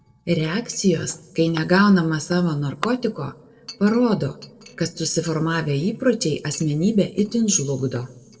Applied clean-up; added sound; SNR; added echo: neural separator model SepFormer DNS4.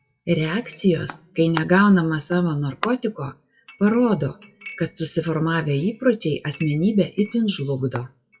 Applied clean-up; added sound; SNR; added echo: classical method WPE with log-MMSE.